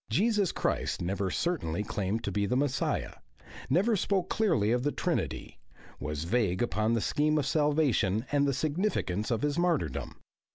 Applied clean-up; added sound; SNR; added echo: none; none; none; none.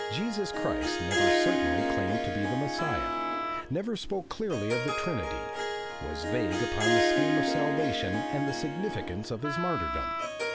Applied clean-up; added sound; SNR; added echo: none; Harp + Wind instrument, woodwind instrument; -3 dB; none.